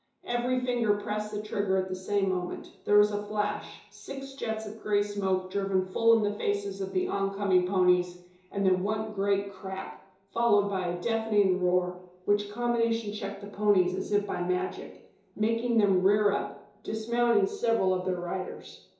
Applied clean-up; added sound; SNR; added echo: none; none; none; reverberation time 2.8 s.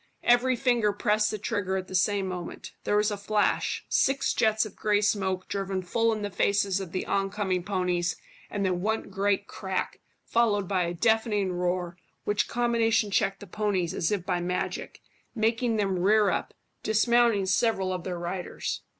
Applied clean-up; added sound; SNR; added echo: none; none; none; none.